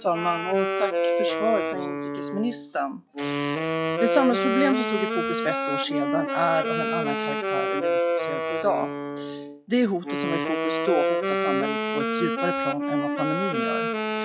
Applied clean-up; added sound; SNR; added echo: classical method log-MMSE.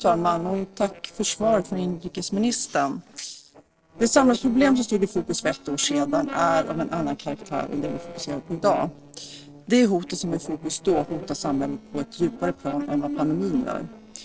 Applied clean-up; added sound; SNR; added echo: neural separator model SepFormer DNS4.